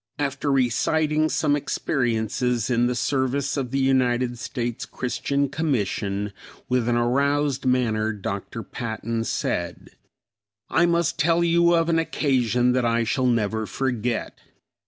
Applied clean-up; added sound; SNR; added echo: none; none; none; none.